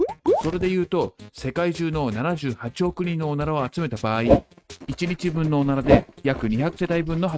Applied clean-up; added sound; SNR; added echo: neural mask model RNNoise.